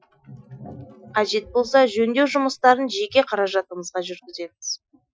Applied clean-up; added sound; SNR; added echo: classical method Wiener filter.